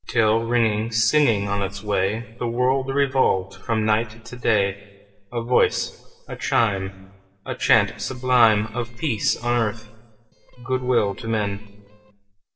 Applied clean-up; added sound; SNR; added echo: neural separator model SepFormer DNS4.